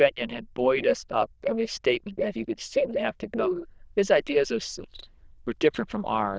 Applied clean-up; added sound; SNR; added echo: neural diffusion model UNIVERSE++.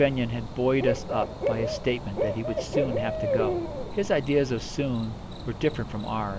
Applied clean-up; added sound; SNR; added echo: none; Cricket / Bird; 3 dB; none.